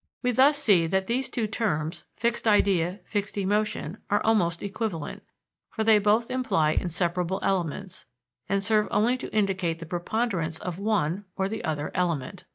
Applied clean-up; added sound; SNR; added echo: neural mask model DeepFilterNet 3.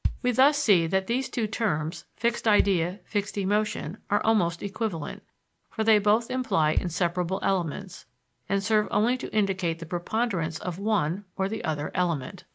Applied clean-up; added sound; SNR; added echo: none; Bass drum; 10 dB; none.